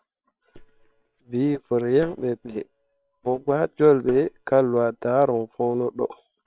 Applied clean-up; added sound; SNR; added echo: neural separator model SepFormer WHAM!.